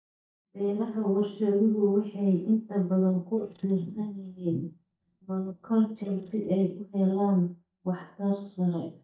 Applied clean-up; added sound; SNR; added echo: neural mask model DeepFilterNet 3.